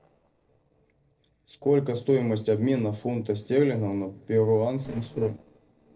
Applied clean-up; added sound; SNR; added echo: neural separator model SepFormer DNS4.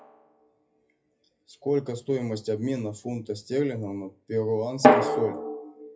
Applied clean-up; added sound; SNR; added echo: classical method WPE with log-MMSE.